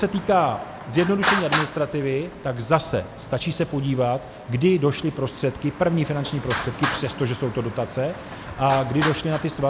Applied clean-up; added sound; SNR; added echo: none; Traffic noise, roadway noise; 7 dB; none.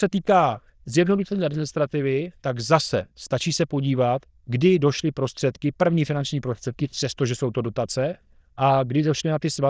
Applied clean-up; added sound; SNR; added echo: neural diffusion model UNIVERSE++.